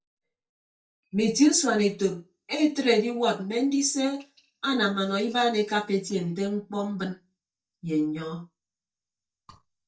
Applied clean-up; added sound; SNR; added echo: neural mask model DeepFilterNet 3.